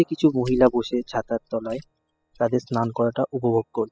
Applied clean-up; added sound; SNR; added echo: classical method spectral subtraction.